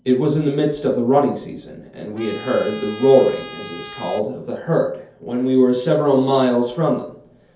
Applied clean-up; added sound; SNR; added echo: none; Trumpet; 18 dB; reverberation time 0.5 s.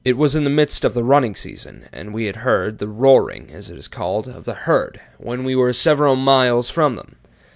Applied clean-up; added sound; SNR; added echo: none; none; none; none.